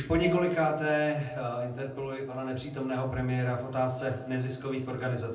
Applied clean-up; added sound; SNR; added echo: none; Piano; 12 dB; reverberation time 0.6 s.